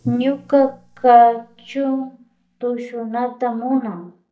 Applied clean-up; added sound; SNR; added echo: neural mask model DeepFilterNet 3.